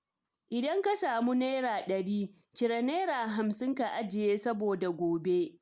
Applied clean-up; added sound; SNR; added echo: none; none; none; none.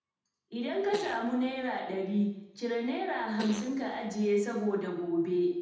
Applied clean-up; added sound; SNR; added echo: none; Fart; 15 dB; reverberation time 0.9 s.